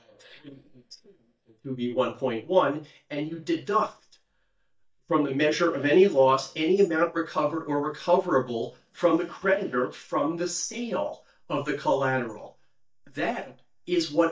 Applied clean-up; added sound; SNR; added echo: neural mask model DeepFilterNet 3.